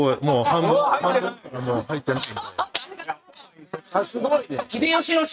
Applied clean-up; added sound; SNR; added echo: neural mask model RNNoise.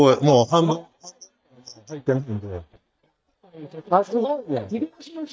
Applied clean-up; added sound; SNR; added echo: neural mask model DeepFilterNet 3.